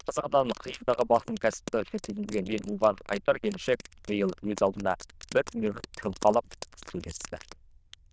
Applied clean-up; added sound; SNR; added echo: neural diffusion model UNIVERSE++.